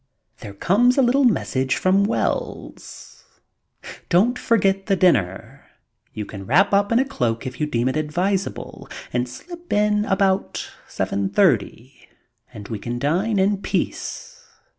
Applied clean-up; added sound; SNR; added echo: none; none; none; none.